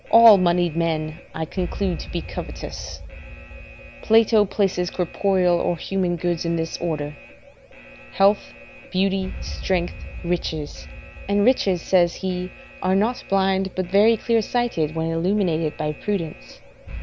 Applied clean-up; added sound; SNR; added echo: none; Alarm; 15 dB; none.